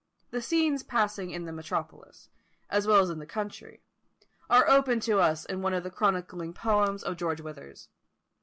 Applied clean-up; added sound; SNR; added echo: none; none; none; none.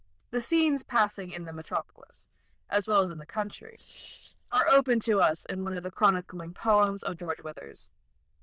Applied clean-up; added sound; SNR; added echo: neural diffusion model UNIVERSE++.